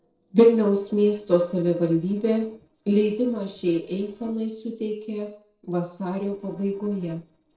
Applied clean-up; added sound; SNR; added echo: neural separator model SepFormer DNS4.